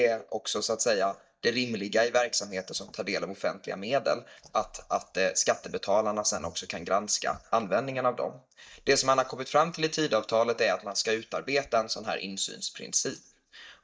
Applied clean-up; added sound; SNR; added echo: neural mask model DeepFilterNet 3.